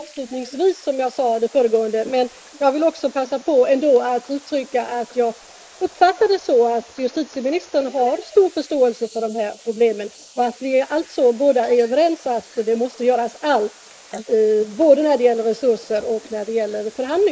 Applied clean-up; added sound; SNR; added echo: neural mask model Resemble Enhance denoiser.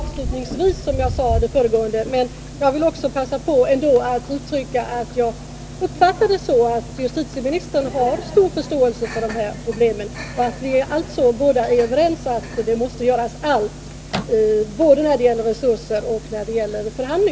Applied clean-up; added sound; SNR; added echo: none; Microwave oven; 13 dB; none.